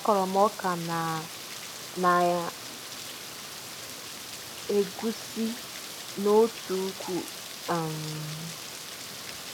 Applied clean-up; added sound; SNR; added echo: none; Rain; 10 dB; none.